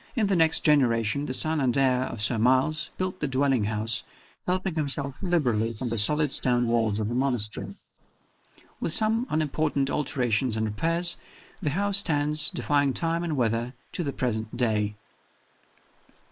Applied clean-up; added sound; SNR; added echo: neural mask model Resemble Enhance denoiser.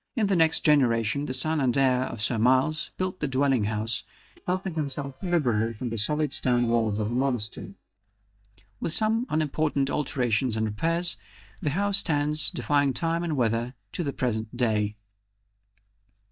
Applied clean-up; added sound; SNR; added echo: neural mask model DeepFilterNet 3.